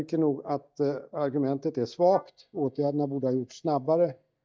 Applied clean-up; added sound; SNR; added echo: neural mask model DeepFilterNet 3.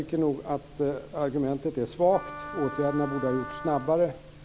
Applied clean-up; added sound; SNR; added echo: none; Wind instrument, woodwind instrument; 11 dB; none.